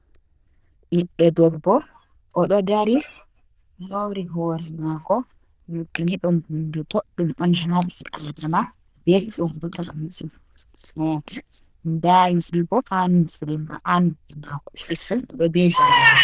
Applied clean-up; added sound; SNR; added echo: neural diffusion model UNIVERSE++.